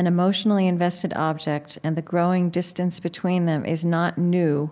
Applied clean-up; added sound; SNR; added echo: none; none; none; none.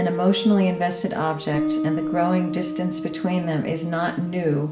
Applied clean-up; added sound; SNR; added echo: none; Guitar; 6 dB; reverberation time 0.4 s.